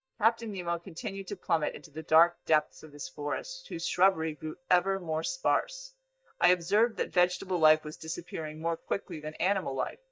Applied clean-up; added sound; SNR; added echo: neural mask model DeepFilterNet 3.